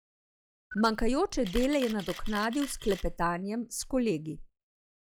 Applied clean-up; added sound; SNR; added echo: classical method log-MMSE.